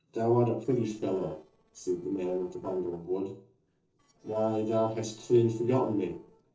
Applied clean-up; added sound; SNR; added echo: neural separator model SepFormer DNS4.